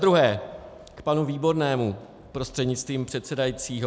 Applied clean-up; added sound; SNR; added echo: none; none; none; none.